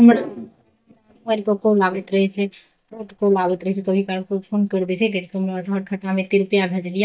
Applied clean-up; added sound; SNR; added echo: neural mask model DeepFilterNet 3.